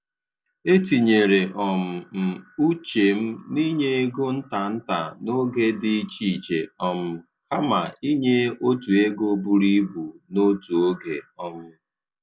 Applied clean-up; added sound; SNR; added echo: none; none; none; none.